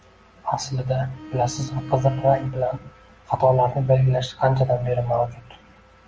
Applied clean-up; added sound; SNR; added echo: none; Bowed string instrument; 16 dB; none.